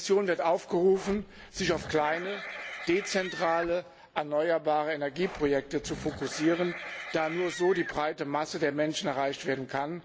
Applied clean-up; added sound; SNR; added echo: none; Livestock, farm animals, working animals; 11 dB; none.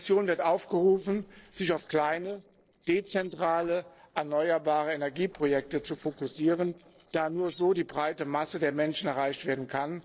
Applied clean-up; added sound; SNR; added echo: neural separator model SepFormer DNS4.